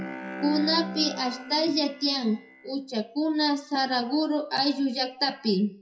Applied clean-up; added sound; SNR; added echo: classical method WPE with log-MMSE.